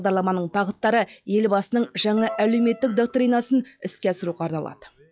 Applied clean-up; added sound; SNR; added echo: classical method log-MMSE.